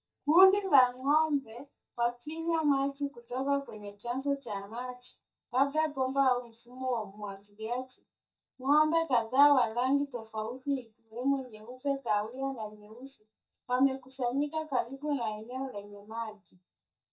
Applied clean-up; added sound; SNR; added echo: neural mask model DeepFilterNet 3.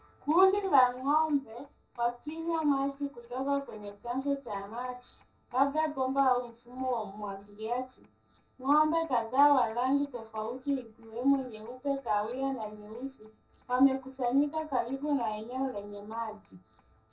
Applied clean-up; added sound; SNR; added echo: neural separator model SepFormer DNS4.